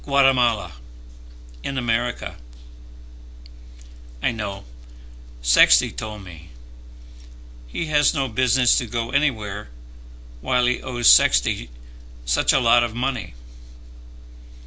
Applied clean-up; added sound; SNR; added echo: none; none; none; none.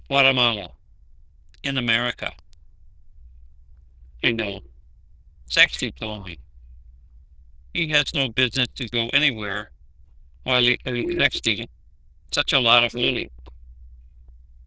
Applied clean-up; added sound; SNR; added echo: neural diffusion model UNIVERSE++.